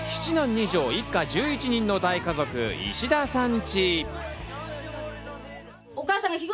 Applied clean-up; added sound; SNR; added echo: none; none; none; none.